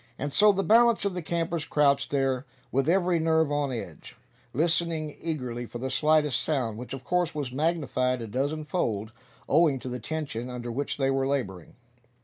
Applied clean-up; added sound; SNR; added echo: none; none; none; none.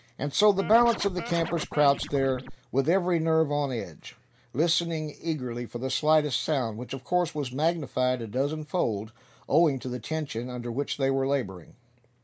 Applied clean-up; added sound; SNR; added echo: none; Scratching (performance technique); 11 dB; none.